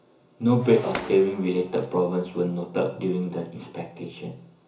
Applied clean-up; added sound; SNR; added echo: none; Shatter; 16 dB; reverberation time 0.7 s.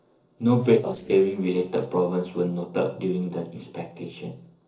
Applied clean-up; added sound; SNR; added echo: neural separator model SepFormer DNS4.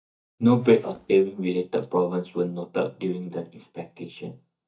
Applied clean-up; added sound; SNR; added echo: neural mask model DeepFilterNet 3.